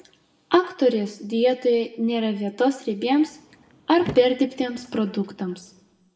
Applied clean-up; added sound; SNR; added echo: none; Car; 17 dB; reverberation time 0.6 s.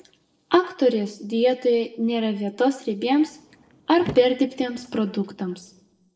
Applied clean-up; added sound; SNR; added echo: neural separator model SepFormer DNS4.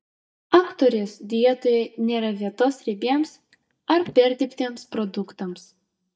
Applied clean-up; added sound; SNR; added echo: neural mask model DeepFilterNet 3.